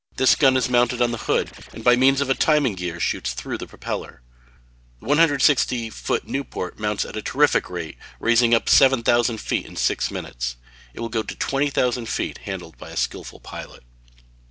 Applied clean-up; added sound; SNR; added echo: neural separator model SepFormer DNS4.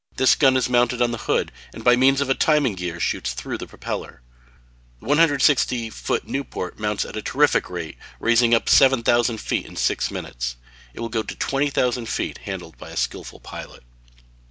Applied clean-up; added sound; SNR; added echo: none; none; none; none.